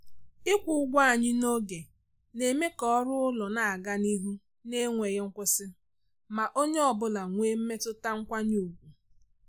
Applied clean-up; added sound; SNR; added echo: none; none; none; none.